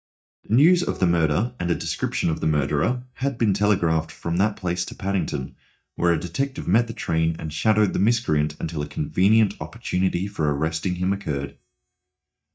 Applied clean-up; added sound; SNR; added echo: neural mask model DeepFilterNet 3.